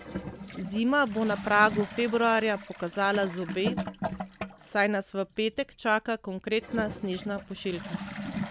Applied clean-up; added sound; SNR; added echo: none; Toilet flush / Gurgling; 9 dB; none.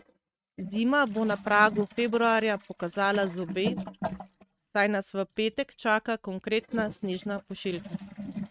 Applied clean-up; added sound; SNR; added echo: neural mask model RNNoise.